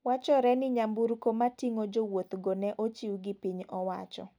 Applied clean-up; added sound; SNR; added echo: none; none; none; none.